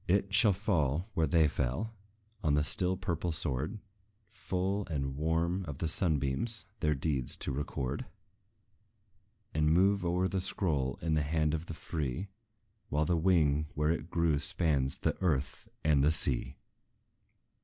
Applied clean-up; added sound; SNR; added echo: none; none; none; none.